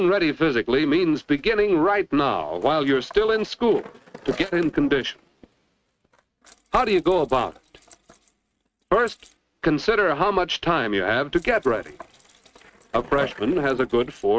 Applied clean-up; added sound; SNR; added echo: neural mask model RNNoise.